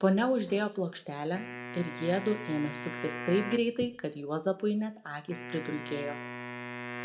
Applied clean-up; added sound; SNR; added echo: none; Wind instrument, woodwind instrument; 10 dB; reverberation time 0.5 s.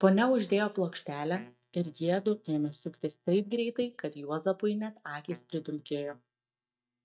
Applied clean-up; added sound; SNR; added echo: neural mask model DeepFilterNet 3.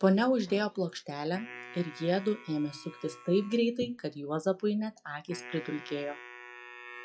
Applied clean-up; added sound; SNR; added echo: classical method WPE with log-MMSE.